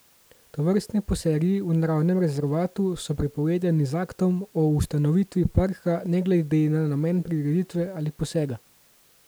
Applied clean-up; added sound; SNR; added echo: none; none; none; none.